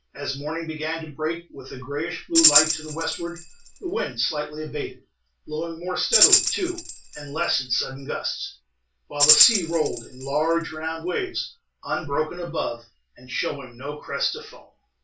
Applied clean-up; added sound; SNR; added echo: none; Tambourine; -4 dB; reverberation time 0.2 s.